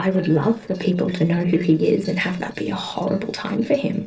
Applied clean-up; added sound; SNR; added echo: neural separator model SepFormer DNS4.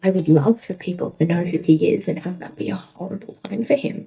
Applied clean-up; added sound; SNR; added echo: neural mask model DeepFilterNet 3.